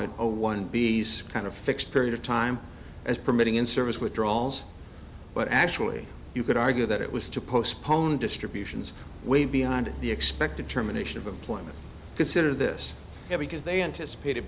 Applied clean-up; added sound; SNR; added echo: none; Car passing by / Idling / Accelerating, revving, vroom; 14 dB; none.